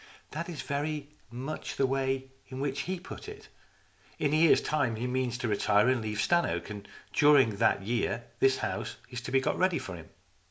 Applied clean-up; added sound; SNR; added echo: none; none; none; none.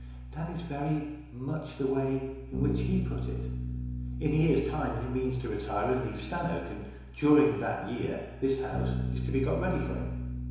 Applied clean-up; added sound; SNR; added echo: none; Bass guitar; 5 dB; reverberation time 1.0 s.